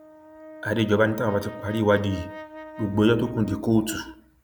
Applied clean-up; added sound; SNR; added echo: none; Brass instrument; 17 dB; none.